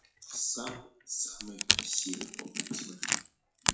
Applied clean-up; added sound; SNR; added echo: classical method WPE with log-MMSE.